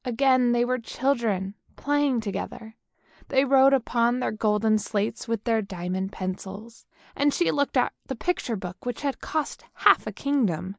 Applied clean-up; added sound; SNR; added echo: neural mask model Resemble Enhance denoiser.